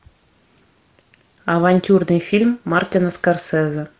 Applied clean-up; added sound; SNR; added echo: none; none; none; none.